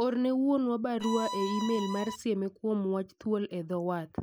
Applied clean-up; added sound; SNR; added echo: none; Bowed string instrument; 6 dB; none.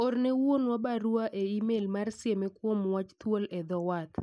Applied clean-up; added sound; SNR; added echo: none; none; none; none.